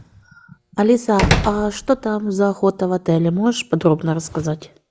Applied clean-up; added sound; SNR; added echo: none; Slam; 4 dB; none.